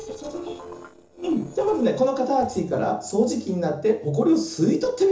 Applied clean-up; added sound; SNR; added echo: neural separator model SepFormer DNS4.